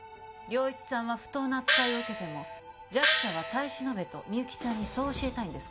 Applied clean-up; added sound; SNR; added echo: none; Gong; -3 dB; none.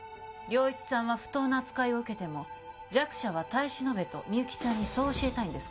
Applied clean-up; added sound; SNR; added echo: none; none; none; none.